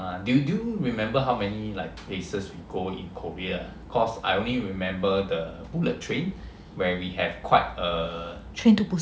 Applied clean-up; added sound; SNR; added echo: none; none; none; none.